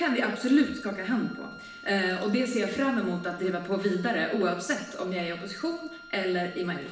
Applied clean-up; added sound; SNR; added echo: none; Wind instrument, woodwind instrument; 18 dB; reverberation time 0.8 s.